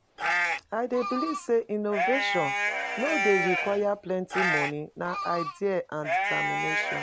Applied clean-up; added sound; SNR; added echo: none; Livestock, farm animals, working animals; 0 dB; none.